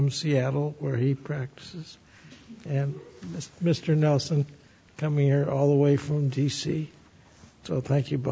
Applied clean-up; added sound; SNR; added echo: none; none; none; none.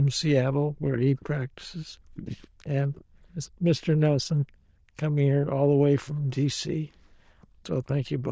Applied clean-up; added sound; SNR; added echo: neural diffusion model UNIVERSE++.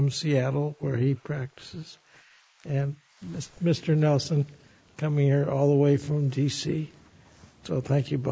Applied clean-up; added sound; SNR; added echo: neural mask model Resemble Enhance denoiser.